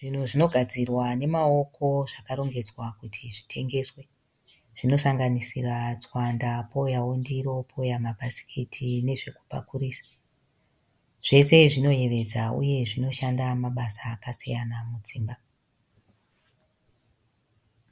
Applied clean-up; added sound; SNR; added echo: none; none; none; none.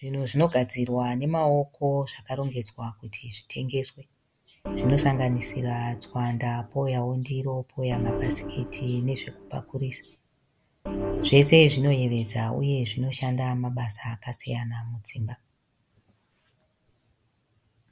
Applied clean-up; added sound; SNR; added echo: none; Organ; 7 dB; none.